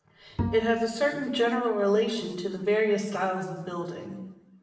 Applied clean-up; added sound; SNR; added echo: none; Bowed string instrument; 10 dB; reverberation time 1.0 s.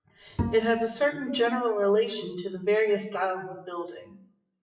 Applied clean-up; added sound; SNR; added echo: classical method WPE with log-MMSE.